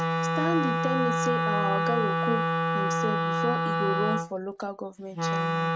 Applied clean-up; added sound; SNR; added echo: neural mask model RNNoise.